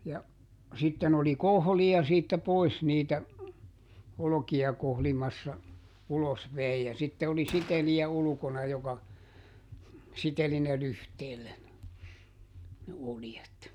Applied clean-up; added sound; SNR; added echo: none; Gunshot, gunfire; 16 dB; none.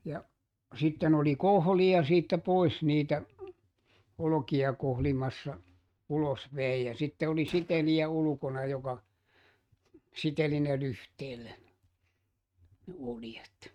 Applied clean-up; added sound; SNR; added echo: neural mask model RNNoise.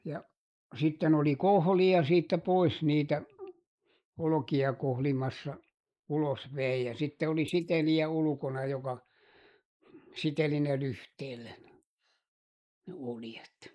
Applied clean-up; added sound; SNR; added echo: neural mask model Resemble Enhance denoiser.